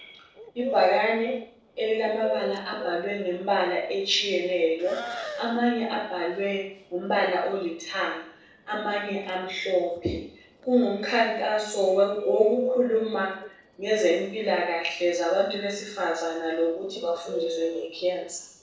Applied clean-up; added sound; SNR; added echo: neural separator model SepFormer DNS4.